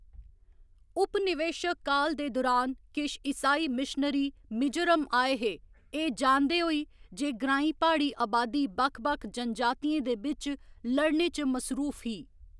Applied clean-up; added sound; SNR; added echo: none; none; none; none.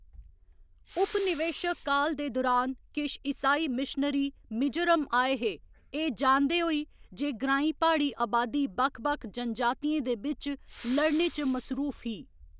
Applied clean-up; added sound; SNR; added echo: none; Respiratory sounds; 14 dB; none.